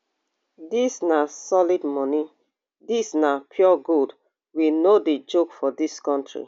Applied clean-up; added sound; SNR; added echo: none; none; none; none.